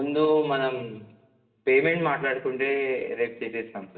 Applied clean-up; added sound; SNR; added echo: none; none; none; reverberation time 0.8 s.